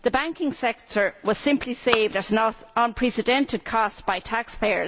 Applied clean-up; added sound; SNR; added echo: none; Telephone; 15 dB; none.